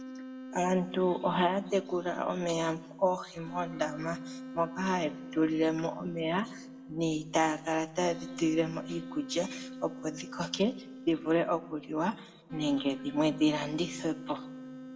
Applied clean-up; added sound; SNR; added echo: none; Wind instrument, woodwind instrument; 13 dB; reverberation time 1.8 s.